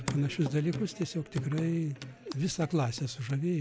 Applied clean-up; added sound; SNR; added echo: none; Hands / Wood; 11 dB; none.